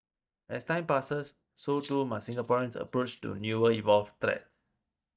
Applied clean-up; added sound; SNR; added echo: neural mask model DeepFilterNet 3.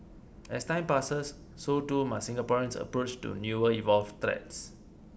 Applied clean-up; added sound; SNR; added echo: none; none; none; none.